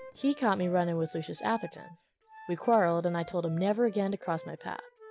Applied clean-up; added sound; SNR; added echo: none; Fireworks + Wind instrument, woodwind instrument; 20 dB; none.